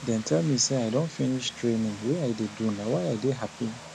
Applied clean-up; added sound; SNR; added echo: none; Vehicle; 16 dB; none.